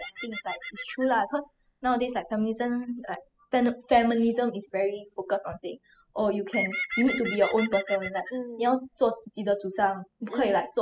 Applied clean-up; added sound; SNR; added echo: classical method spectral subtraction.